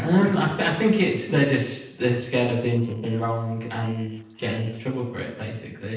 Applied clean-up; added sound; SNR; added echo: neural separator model SepFormer DNS4.